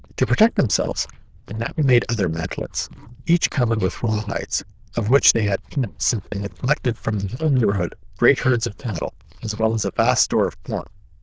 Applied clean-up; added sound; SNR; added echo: neural diffusion model UNIVERSE++.